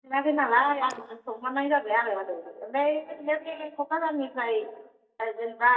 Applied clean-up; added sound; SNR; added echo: neural mask model DeepFilterNet 3.